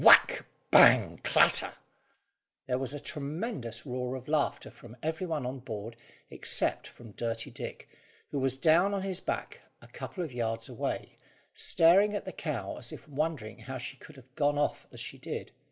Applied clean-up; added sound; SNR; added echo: none; none; none; none.